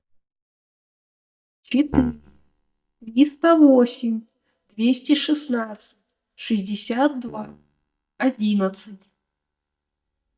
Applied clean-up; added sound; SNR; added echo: neural mask model DeepFilterNet 3.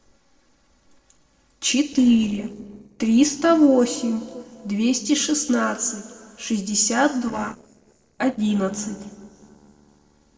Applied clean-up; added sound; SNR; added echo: neural separator model SepFormer DNS4.